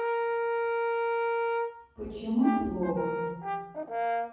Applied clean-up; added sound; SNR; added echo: none; Brass instrument; -3 dB; reverberation time 1.3 s.